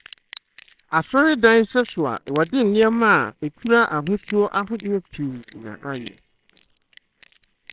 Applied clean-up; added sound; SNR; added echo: neural separator model SepFormer WHAMR!.